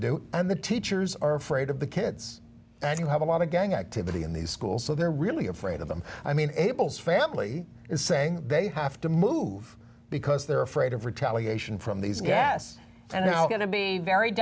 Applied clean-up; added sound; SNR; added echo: none; none; none; none.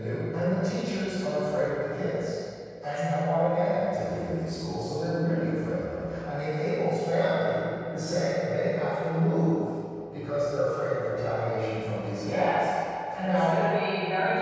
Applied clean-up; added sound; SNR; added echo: none; none; none; reverberation time 2.2 s.